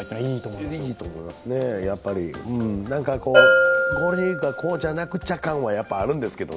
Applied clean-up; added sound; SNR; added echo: none; Bell; -1 dB; none.